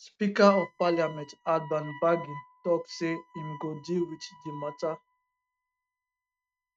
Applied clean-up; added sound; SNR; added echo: neural mask model RNNoise.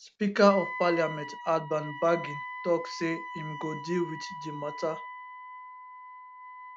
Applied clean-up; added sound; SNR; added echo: none; Wind instrument, woodwind instrument; 10 dB; none.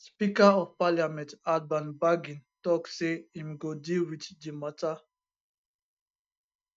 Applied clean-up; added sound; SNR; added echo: neural mask model DeepFilterNet 3.